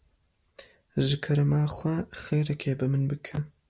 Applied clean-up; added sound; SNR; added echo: none; none; none; none.